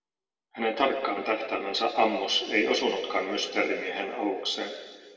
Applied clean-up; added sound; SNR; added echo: none; none; none; reverberation time 2.0 s.